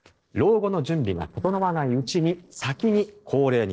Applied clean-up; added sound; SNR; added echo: neural separator model SepFormer DNS4.